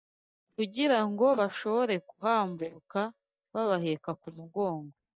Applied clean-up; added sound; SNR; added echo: neural mask model DeepFilterNet 3.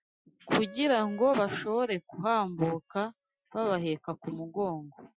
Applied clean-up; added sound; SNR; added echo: classical method Wiener filter.